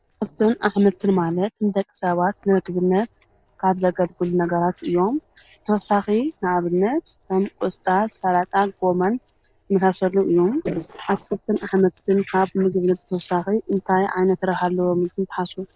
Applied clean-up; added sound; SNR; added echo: neural separator model SepFormer DNS4.